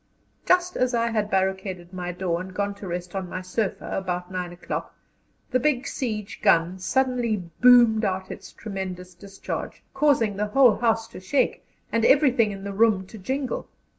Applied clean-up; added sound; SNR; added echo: none; none; none; none.